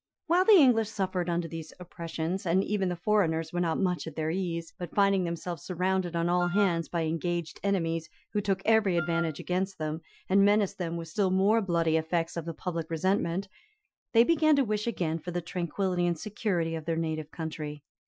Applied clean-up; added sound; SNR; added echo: classical method Wiener filter.